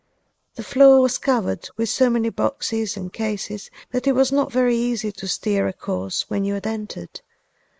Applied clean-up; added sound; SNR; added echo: neural mask model Resemble Enhance denoiser.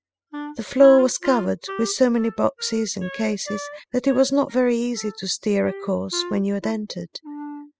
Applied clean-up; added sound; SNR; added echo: classical method spectral subtraction.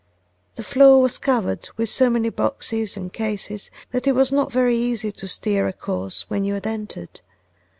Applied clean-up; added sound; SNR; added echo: none; none; none; none.